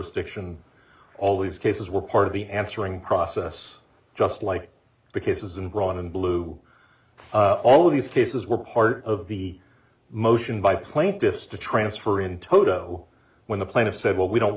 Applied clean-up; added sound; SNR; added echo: none; none; none; none.